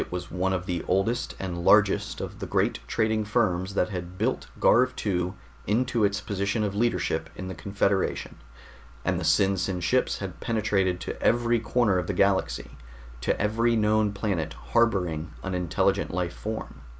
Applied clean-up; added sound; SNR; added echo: none; none; none; none.